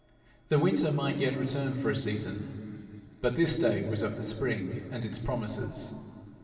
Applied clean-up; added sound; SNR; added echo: none; none; none; reverberation time 2.7 s.